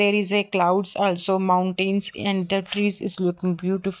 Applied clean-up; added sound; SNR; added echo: neural mask model DeepFilterNet 3.